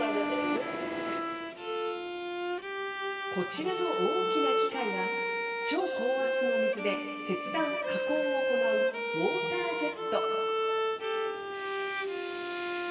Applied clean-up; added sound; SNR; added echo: none; Bowed string instrument; -4 dB; reverberation time 2.5 s.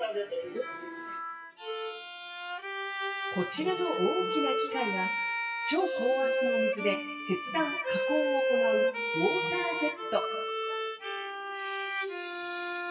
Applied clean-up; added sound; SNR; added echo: classical method WPE with log-MMSE.